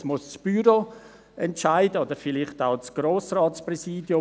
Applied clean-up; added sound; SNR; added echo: none; none; none; none.